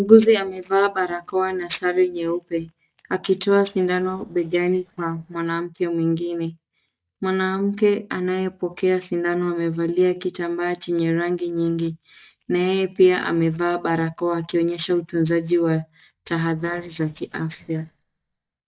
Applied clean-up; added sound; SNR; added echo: neural mask model DeepFilterNet 3.